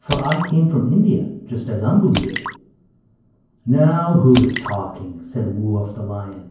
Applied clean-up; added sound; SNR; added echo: none; Drip / Splash, splatter; 14 dB; reverberation time 0.9 s.